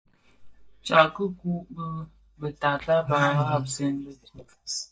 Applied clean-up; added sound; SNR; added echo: neural mask model DeepFilterNet 3.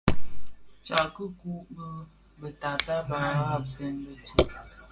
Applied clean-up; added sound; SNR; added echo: none; Finger snapping; 10 dB; reverberation time 0.2 s.